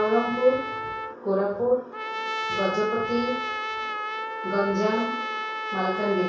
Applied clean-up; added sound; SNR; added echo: none; Trumpet; 4 dB; reverberation time 0.6 s.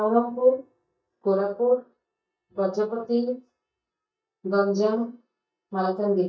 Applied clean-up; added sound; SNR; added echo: neural mask model DeepFilterNet 3.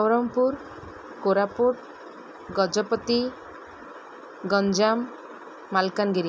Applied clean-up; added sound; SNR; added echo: none; none; none; none.